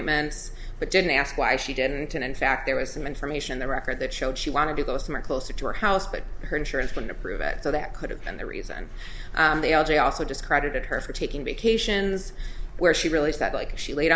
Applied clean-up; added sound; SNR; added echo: none; none; none; none.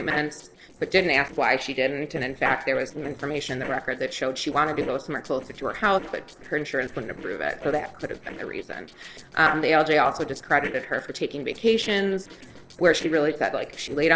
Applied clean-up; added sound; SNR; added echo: neural separator model SepFormer DNS4.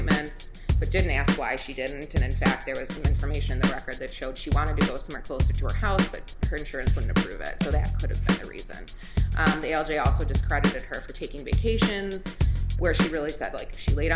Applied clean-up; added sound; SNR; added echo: none; Drum / Drum kit; -5 dB; none.